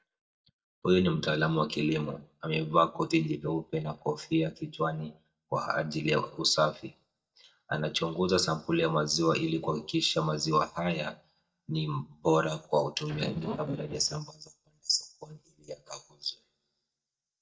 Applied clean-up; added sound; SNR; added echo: neural mask model DeepFilterNet 3.